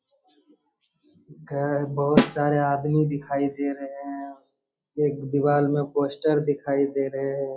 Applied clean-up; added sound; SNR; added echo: classical method log-MMSE.